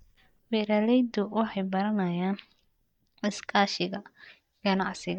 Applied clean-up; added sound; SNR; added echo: neural mask model DeepFilterNet 3.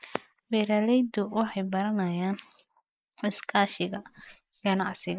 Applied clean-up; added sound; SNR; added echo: neural mask model Resemble Enhance denoiser.